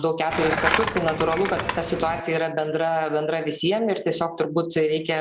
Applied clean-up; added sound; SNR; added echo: none; Skateboard; 3 dB; none.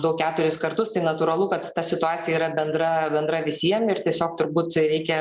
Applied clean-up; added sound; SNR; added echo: none; none; none; none.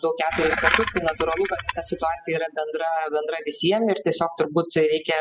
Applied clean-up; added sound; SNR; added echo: classical method spectral subtraction.